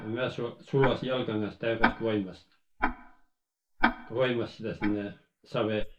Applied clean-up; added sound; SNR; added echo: neural mask model Resemble Enhance denoiser.